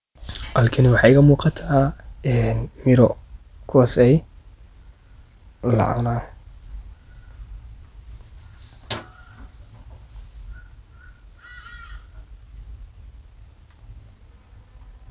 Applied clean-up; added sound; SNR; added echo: none; none; none; none.